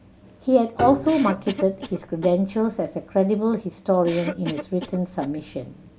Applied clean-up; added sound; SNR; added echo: none; Cough + Piano; 13 dB; none.